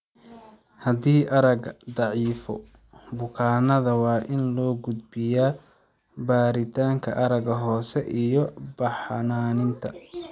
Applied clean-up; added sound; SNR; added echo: none; none; none; none.